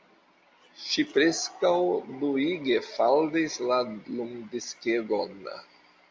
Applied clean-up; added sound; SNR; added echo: none; none; none; none.